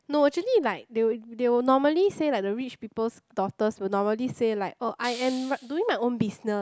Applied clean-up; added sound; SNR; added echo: none; Hiss; 18 dB; none.